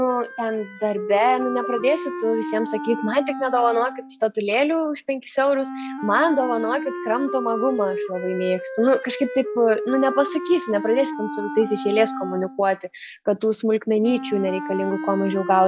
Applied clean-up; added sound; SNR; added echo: classical method log-MMSE.